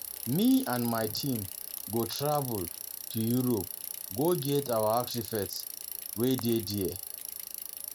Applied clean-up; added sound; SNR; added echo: none; Bicycle; 9 dB; none.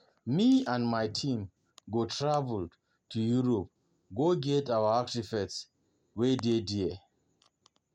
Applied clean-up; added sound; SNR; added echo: none; none; none; none.